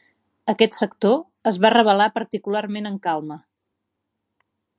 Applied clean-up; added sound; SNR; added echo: none; none; none; none.